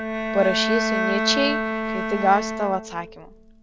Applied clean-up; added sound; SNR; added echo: none; Bowed string instrument; 1 dB; none.